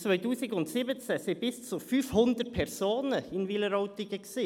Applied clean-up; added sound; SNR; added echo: none; none; none; none.